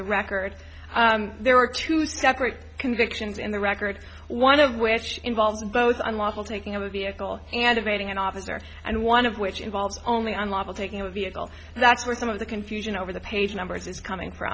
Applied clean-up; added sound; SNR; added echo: none; none; none; none.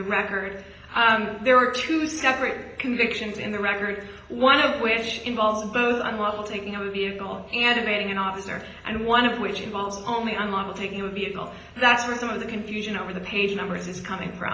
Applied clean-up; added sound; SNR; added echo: none; none; none; reverberation time 0.9 s.